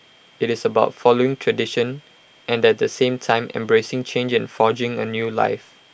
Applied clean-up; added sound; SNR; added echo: none; none; none; none.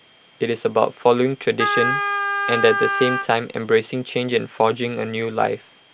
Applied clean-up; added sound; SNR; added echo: none; Wind instrument, woodwind instrument; 1 dB; none.